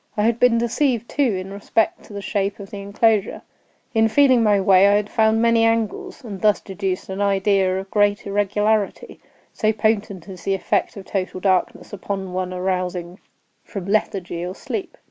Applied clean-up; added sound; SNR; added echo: none; none; none; none.